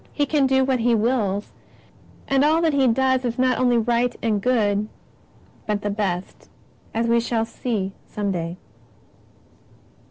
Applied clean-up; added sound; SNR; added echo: none; none; none; none.